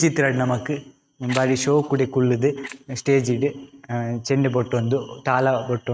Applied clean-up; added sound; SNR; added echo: neural mask model RNNoise.